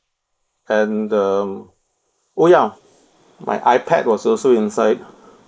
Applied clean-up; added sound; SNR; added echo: neural mask model Resemble Enhance denoiser.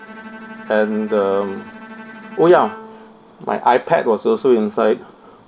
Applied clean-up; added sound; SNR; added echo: none; Bowed string instrument; 19 dB; none.